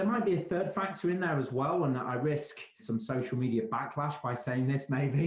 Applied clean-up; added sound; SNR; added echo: none; none; none; none.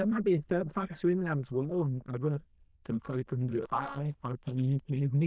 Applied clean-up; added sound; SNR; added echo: neural diffusion model UNIVERSE++.